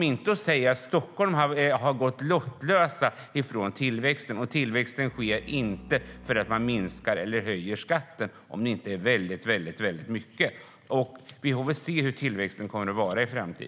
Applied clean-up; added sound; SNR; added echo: none; Bowed string instrument; 20 dB; none.